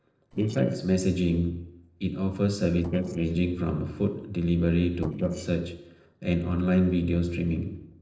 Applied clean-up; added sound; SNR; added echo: neural separator model SepFormer DNS4.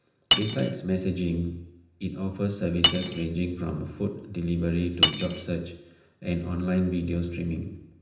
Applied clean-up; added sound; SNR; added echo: none; Cutlery, silverware; 0 dB; reverberation time 0.9 s.